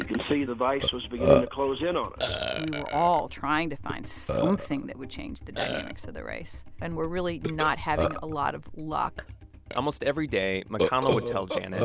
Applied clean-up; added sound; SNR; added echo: none; Burping, eructation; 3 dB; none.